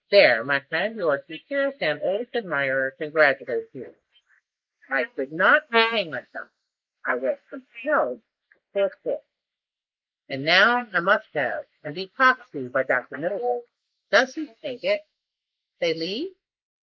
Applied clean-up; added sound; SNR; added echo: neural mask model Resemble Enhance denoiser.